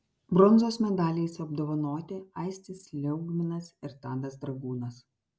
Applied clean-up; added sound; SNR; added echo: none; none; none; none.